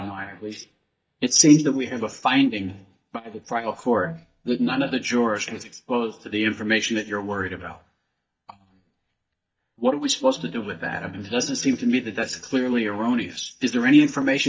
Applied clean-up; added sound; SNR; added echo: neural mask model DeepFilterNet 3.